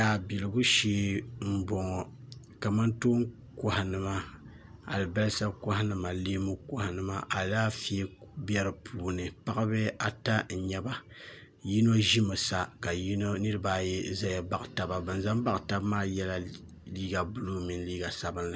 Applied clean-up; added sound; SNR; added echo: none; none; none; none.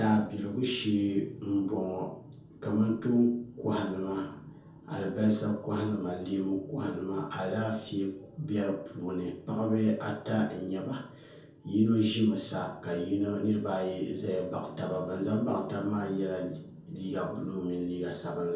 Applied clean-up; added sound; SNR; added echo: none; none; none; reverberation time 0.6 s.